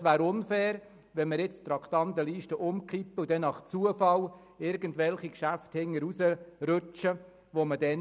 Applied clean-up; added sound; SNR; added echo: none; none; none; none.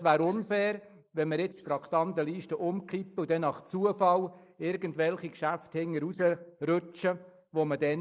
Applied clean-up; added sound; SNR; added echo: neural mask model Resemble Enhance denoiser.